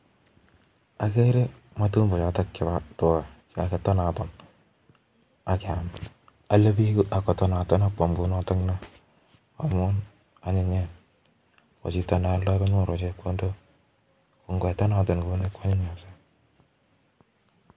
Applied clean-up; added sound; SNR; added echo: none; none; none; none.